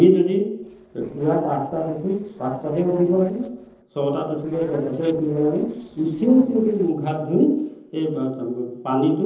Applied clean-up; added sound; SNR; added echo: neural separator model SepFormer DNS4.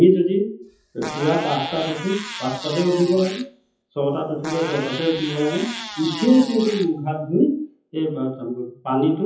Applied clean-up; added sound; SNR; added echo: classical method WPE with log-MMSE.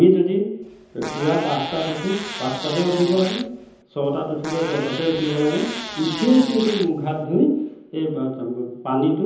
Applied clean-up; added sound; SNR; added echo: none; Fart; 11 dB; reverberation time 0.9 s.